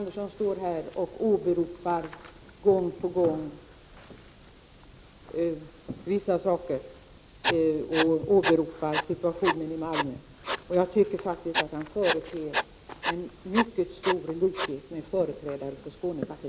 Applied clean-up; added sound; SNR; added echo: none; Writing; 4 dB; none.